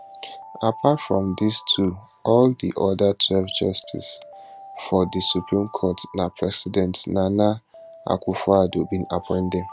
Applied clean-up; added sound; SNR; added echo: none; Alarm; 19 dB; none.